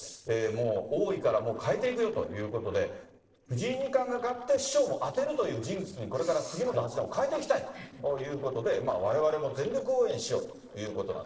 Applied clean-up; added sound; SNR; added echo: neural separator model SepFormer DNS4.